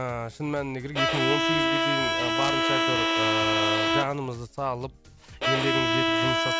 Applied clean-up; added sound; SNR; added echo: none; Bowed string instrument; -5 dB; none.